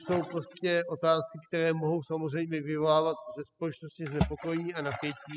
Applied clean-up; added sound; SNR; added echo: classical method spectral subtraction.